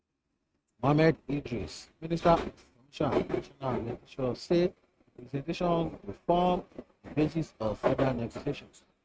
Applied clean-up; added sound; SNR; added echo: neural mask model RNNoise.